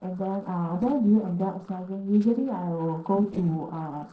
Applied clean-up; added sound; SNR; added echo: neural separator model SepFormer DNS4.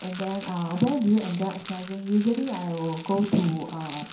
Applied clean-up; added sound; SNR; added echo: none; Rattle; 14 dB; reverberation time 0.5 s.